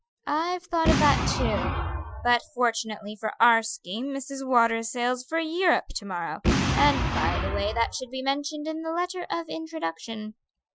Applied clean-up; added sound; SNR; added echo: classical method Wiener filter.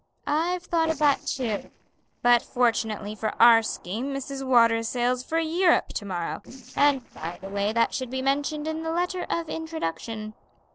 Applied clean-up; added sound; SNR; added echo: neural separator model SepFormer DNS4.